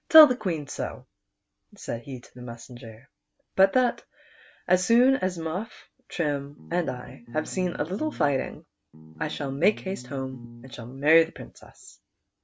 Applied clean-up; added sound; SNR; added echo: none; Bass guitar; 16 dB; none.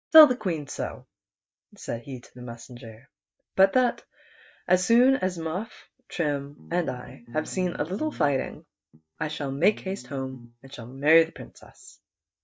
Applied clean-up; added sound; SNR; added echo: neural mask model DeepFilterNet 3.